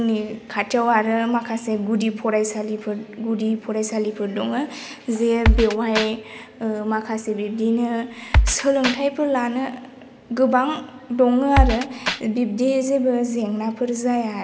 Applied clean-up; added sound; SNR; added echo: none; Drum kit; -1 dB; none.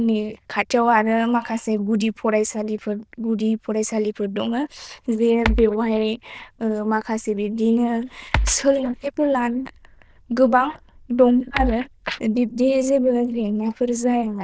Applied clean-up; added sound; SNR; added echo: neural diffusion model UNIVERSE++.